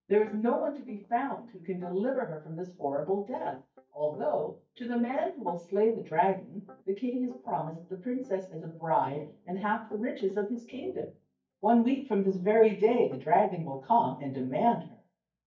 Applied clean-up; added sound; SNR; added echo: neural mask model DeepFilterNet 3.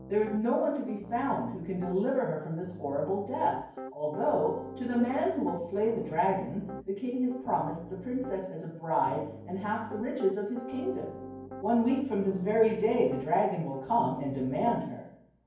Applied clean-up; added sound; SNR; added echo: none; Piano; 14 dB; reverberation time 0.9 s.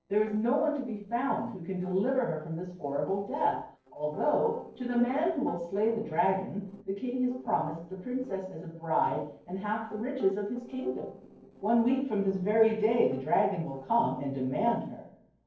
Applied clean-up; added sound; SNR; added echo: neural separator model SepFormer DNS4.